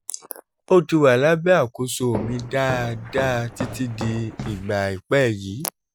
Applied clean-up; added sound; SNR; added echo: none; Walk, footsteps; 11 dB; none.